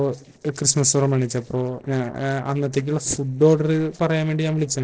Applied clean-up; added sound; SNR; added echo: neural separator model SepFormer DNS4.